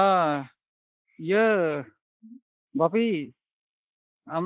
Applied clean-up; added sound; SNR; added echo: neural mask model Resemble Enhance denoiser.